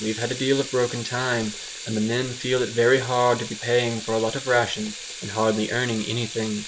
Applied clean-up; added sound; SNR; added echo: none; Sink (filling or washing) / Water tap, faucet; 11 dB; none.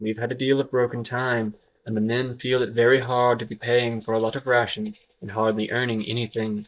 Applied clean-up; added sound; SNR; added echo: neural mask model DeepFilterNet 3.